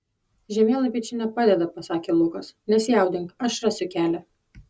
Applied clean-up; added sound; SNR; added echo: none; none; none; none.